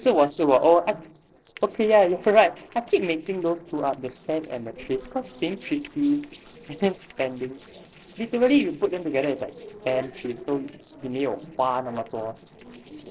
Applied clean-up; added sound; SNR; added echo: neural separator model SepFormer DNS4.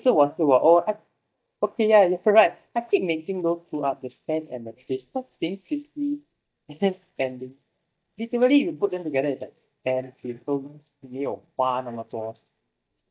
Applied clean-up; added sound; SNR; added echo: neural mask model DeepFilterNet 3.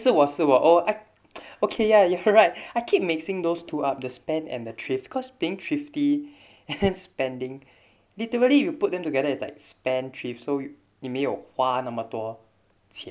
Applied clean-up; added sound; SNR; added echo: none; none; none; none.